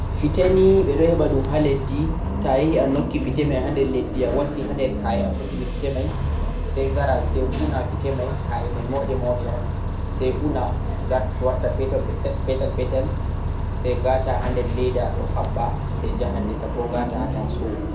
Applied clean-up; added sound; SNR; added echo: none; Bus; 0 dB; reverberation time 0.4 s.